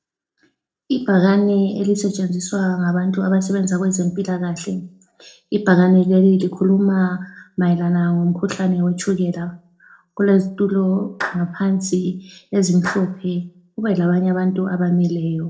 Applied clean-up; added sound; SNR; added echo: neural separator model SepFormer DNS4.